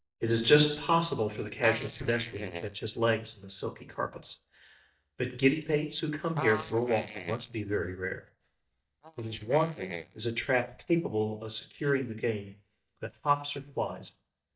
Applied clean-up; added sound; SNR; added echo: neural mask model DeepFilterNet 3.